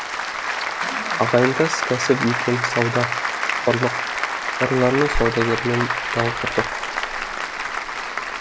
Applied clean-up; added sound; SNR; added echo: none; Applause; 1 dB; none.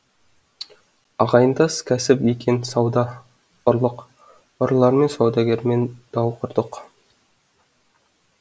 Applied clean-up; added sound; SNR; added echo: none; none; none; none.